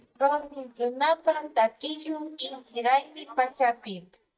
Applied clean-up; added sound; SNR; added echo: neural mask model DeepFilterNet 3.